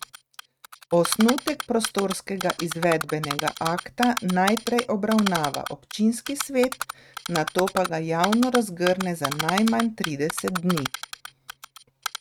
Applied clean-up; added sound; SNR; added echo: neural mask model RNNoise.